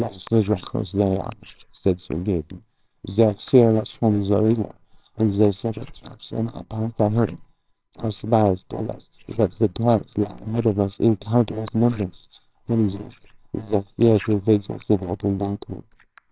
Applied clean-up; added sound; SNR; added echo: neural separator model SepFormer WHAMR!.